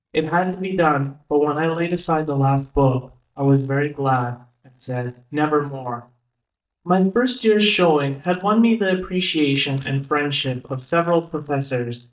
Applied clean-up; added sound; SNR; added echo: neural mask model DeepFilterNet 3.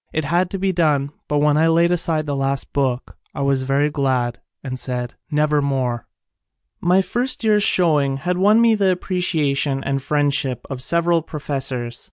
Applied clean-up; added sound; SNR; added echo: none; none; none; none.